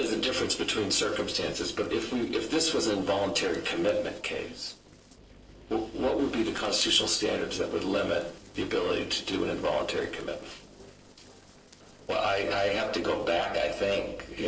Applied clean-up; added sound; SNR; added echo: neural separator model SepFormer DNS4.